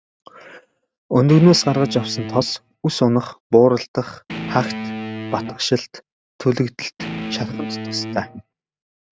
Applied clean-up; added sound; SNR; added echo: neural mask model RNNoise.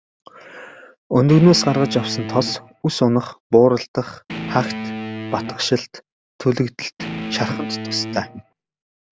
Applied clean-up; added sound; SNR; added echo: none; Guitar; 9 dB; none.